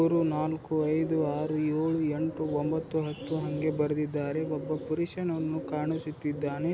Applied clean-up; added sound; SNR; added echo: none; Bird; 11 dB; none.